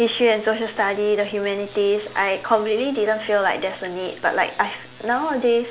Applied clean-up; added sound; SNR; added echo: none; none; none; none.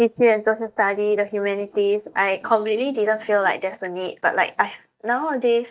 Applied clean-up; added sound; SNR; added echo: neural mask model DeepFilterNet 3.